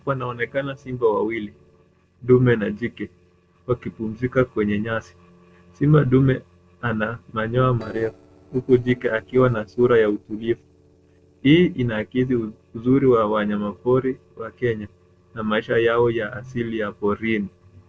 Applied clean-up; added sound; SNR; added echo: neural separator model SepFormer DNS4.